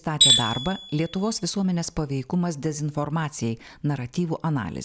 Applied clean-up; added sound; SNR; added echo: none; Tools; 0 dB; none.